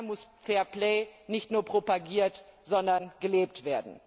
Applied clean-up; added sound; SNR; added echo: none; none; none; none.